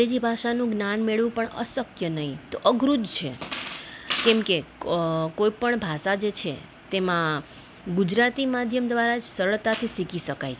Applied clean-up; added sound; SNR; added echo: none; none; none; none.